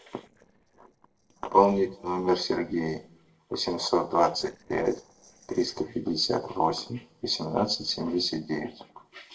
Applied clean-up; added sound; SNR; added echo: neural separator model SepFormer DNS4.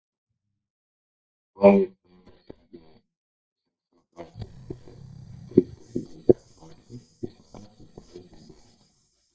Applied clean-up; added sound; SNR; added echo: neural mask model DeepFilterNet 3.